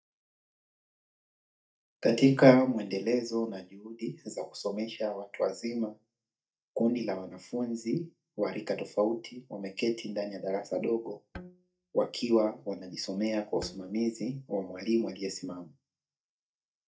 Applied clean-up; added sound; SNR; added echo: neural mask model DeepFilterNet 3.